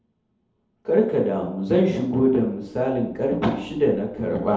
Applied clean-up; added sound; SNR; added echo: none; none; none; reverberation time 2.1 s.